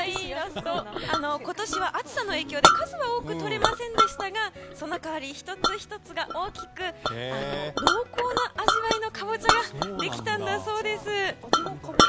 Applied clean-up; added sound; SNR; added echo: none; Chink, clink; -2 dB; none.